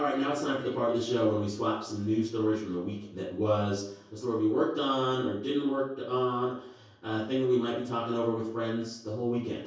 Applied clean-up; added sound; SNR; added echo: none; none; none; reverberation time 0.6 s.